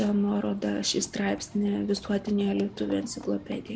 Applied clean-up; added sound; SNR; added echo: none; Run / Train; 19 dB; none.